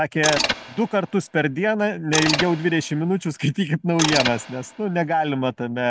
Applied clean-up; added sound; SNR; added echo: none; Mechanisms; 7 dB; none.